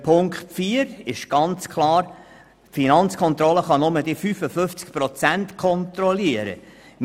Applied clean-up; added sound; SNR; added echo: none; none; none; none.